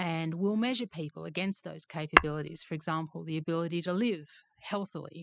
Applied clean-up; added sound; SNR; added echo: classical method spectral subtraction.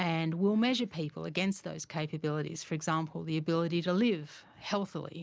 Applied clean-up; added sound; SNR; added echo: none; none; none; none.